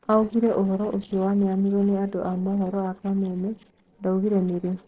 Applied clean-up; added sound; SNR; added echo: neural separator model SepFormer DNS4.